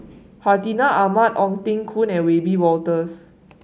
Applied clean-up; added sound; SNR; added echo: none; none; none; none.